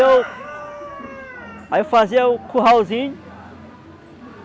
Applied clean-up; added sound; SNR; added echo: none; none; none; none.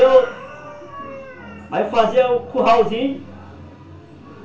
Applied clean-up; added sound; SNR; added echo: none; none; none; reverberation time 0.3 s.